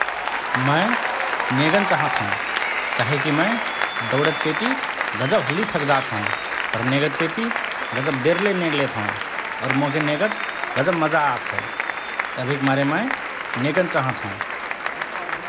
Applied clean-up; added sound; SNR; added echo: none; Applause; 1 dB; none.